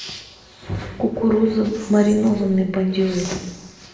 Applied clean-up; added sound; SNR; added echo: none; none; none; reverberation time 1.0 s.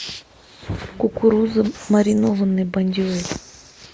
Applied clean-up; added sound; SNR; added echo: none; none; none; none.